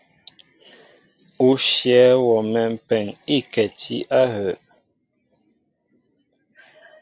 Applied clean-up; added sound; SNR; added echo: none; none; none; none.